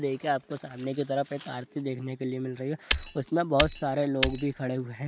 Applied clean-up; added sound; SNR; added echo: none; Shatter; -5 dB; none.